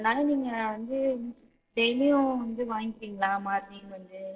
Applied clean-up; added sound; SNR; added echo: neural separator model SepFormer DNS4.